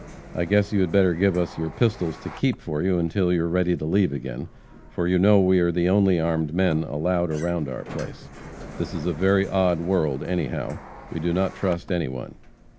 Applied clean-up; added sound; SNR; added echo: none; Sliding door; 19 dB; none.